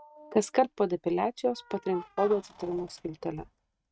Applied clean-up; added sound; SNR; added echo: neural mask model RNNoise.